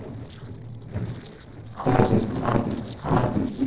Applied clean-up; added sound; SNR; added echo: neural separator model SepFormer DNS4.